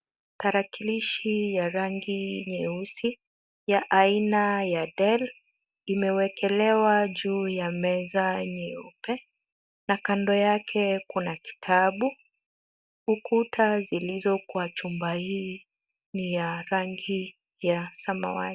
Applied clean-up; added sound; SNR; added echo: none; none; none; none.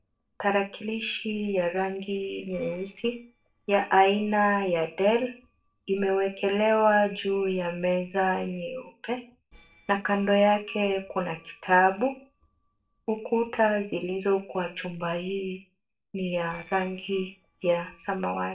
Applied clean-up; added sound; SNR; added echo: neural separator model SepFormer DNS4.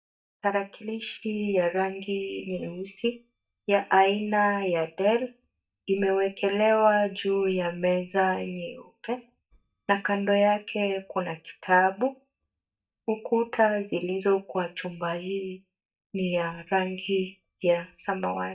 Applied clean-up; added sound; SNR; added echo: neural mask model DeepFilterNet 3.